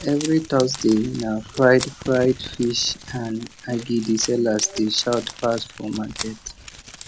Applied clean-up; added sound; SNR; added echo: none; Crumpling, crinkling + Wood; 15 dB; none.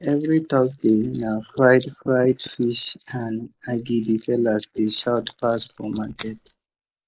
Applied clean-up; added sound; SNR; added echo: neural mask model Resemble Enhance denoiser.